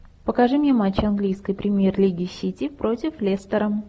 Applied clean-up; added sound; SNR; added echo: none; none; none; none.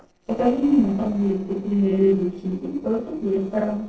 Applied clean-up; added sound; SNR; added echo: neural separator model SepFormer DNS4.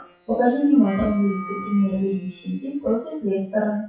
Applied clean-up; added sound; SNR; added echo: classical method WPE with log-MMSE.